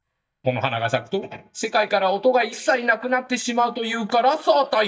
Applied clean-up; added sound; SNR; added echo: neural mask model DeepFilterNet 3.